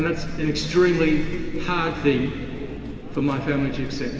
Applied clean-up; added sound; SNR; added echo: none; Livestock, farm animals, working animals; 9 dB; reverberation time 2.8 s.